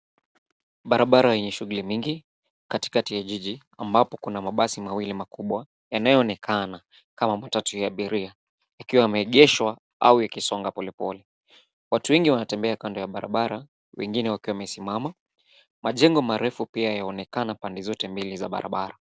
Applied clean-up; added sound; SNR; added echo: none; none; none; none.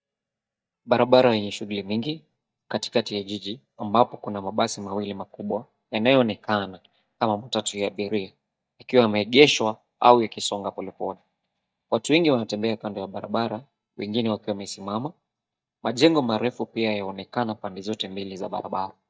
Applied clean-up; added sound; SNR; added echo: neural mask model DeepFilterNet 3.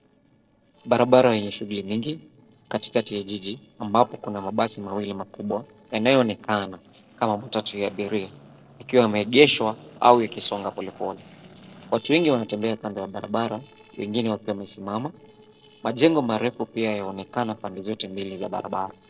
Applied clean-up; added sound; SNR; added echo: neural separator model SepFormer DNS4.